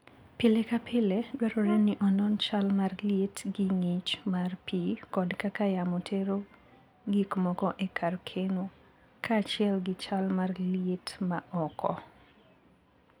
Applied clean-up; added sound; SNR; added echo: none; Brass instrument; 13 dB; none.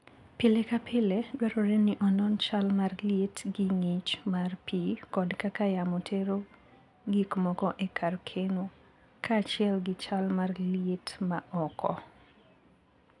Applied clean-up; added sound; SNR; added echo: none; none; none; none.